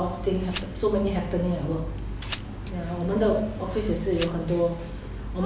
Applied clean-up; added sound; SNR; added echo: none; Glass; 18 dB; none.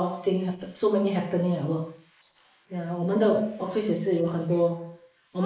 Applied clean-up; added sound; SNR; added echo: neural mask model Resemble Enhance denoiser.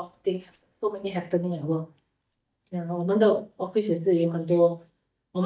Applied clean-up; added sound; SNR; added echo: neural mask model DeepFilterNet 3.